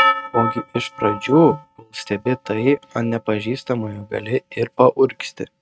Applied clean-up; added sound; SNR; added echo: neural mask model RNNoise.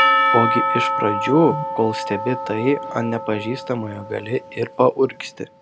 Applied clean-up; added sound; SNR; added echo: none; Percussion; 2 dB; none.